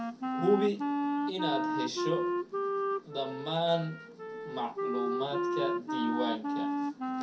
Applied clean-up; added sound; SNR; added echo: none; Wind instrument, woodwind instrument; -1 dB; reverberation time 0.3 s.